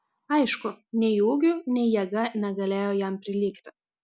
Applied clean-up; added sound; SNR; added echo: none; none; none; none.